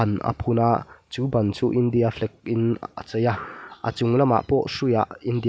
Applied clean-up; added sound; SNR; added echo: none; none; none; none.